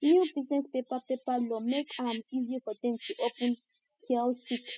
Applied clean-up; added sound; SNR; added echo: classical method spectral subtraction.